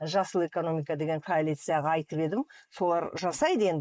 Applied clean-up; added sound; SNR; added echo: neural mask model Resemble Enhance denoiser.